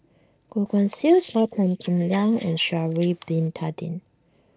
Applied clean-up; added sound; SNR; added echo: neural mask model Resemble Enhance denoiser.